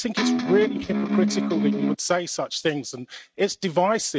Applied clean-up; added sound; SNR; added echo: neural mask model RNNoise.